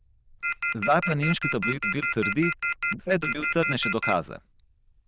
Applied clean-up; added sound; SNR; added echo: neural diffusion model UNIVERSE++.